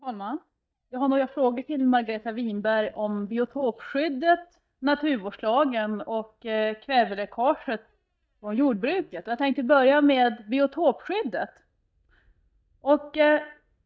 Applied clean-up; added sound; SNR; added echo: neural mask model DeepFilterNet 3.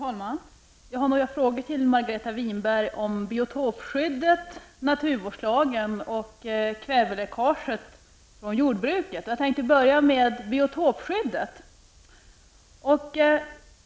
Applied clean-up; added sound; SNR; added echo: none; none; none; none.